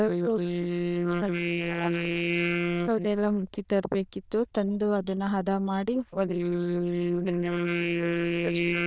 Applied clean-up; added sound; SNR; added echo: neural diffusion model UNIVERSE++.